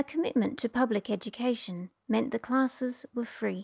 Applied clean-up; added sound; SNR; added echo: none; none; none; none.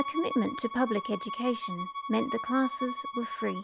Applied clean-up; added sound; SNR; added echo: none; Bowed string instrument; 6 dB; none.